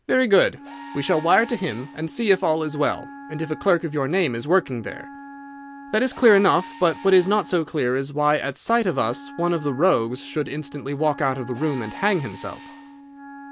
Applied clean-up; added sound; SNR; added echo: none; Wind instrument, woodwind instrument + Mechanisms; 17 dB; none.